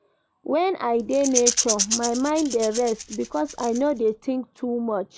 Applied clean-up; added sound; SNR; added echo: none; Rattle / Rattle (instrument); 5 dB; none.